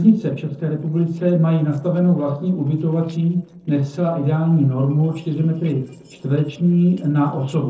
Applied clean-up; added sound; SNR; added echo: neural separator model SepFormer DNS4.